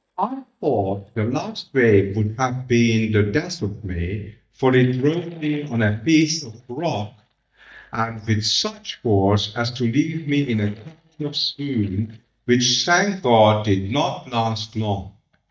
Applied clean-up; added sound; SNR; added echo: neural mask model DeepFilterNet 3.